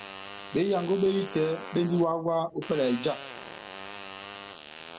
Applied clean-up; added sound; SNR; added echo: none; Fart; 13 dB; none.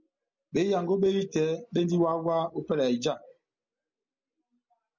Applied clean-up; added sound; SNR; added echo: none; none; none; none.